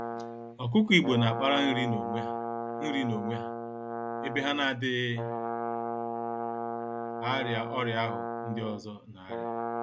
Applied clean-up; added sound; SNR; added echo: none; Brass instrument; 4 dB; none.